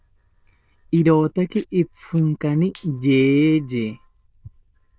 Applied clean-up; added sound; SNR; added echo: neural diffusion model UNIVERSE++.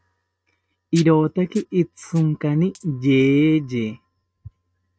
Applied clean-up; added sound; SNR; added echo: neural mask model RNNoise.